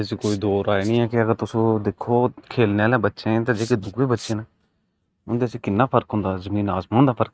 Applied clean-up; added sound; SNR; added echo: neural mask model RNNoise.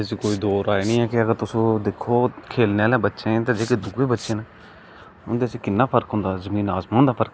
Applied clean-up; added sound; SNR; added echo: none; Respiratory sounds; 19 dB; none.